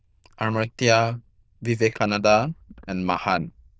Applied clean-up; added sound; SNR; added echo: neural diffusion model UNIVERSE++.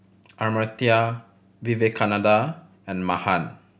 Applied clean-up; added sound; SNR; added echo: none; none; none; none.